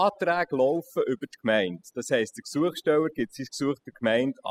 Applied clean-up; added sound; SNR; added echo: classical method spectral subtraction.